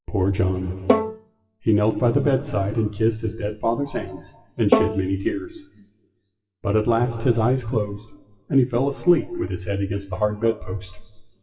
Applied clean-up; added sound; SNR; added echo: classical method WPE with log-MMSE.